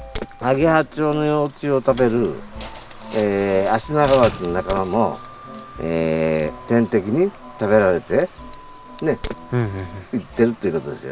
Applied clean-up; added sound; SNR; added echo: none; Slam + Crack; 17 dB; none.